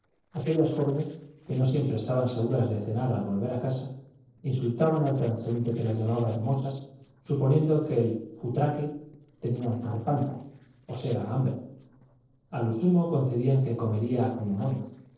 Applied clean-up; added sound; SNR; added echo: neural separator model SepFormer DNS4.